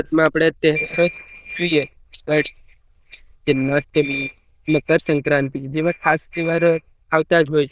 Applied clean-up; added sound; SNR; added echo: neural diffusion model UNIVERSE++.